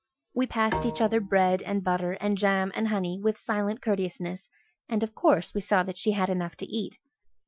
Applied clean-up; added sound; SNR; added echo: classical method Wiener filter.